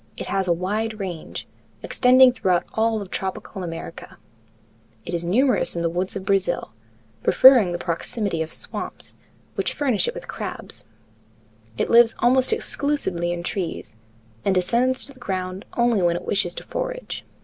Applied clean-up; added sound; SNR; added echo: none; none; none; none.